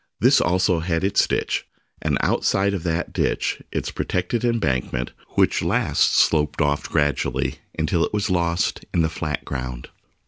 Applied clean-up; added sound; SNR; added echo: none; none; none; none.